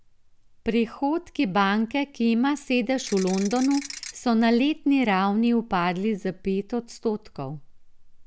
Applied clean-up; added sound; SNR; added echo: none; Ratchet, pawl / Percussion; 13 dB; none.